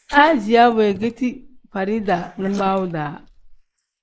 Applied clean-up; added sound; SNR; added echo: neural mask model Resemble Enhance denoiser.